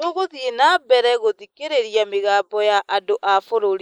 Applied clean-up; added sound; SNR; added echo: neural mask model Resemble Enhance denoiser.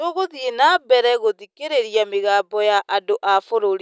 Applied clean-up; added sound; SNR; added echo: none; none; none; none.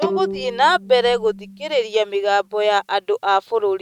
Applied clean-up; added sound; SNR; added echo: neural mask model RNNoise.